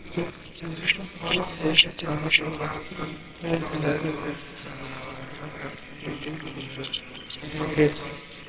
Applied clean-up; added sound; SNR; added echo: neural separator model SepFormer WHAMR!.